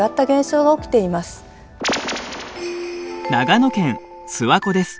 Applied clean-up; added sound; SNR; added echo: none; none; none; none.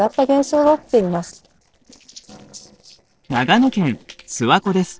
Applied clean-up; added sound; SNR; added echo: neural separator model SepFormer DNS4.